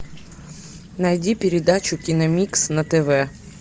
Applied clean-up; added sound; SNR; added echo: none; none; none; none.